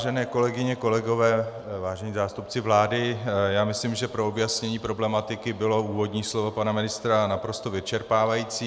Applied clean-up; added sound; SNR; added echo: none; none; none; none.